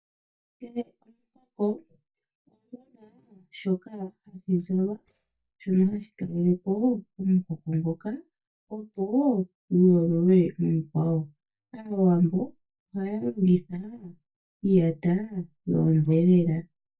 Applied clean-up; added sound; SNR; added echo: neural mask model DeepFilterNet 3.